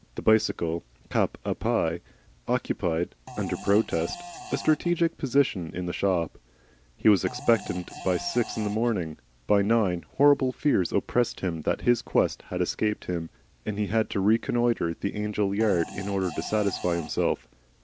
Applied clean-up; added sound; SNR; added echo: none; Fart; 15 dB; none.